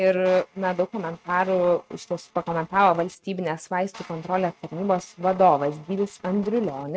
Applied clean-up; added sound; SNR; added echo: neural mask model RNNoise.